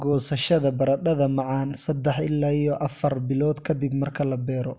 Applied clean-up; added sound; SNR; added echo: none; none; none; none.